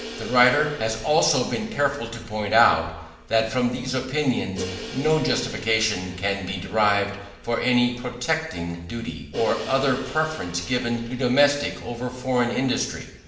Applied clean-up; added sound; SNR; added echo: none; Crash cymbal; 16 dB; reverberation time 0.8 s.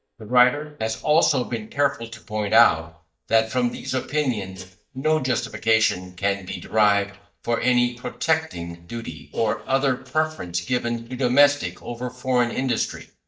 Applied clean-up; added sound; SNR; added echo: neural mask model DeepFilterNet 3.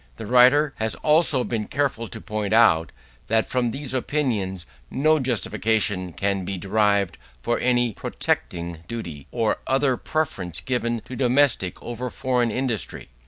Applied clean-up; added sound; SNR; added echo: none; none; none; none.